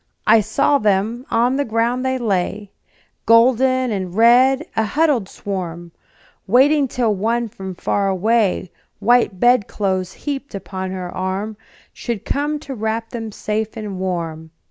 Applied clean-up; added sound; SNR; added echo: none; none; none; none.